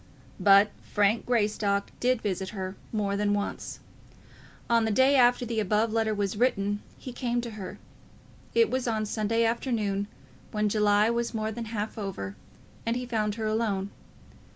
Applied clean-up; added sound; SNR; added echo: none; none; none; none.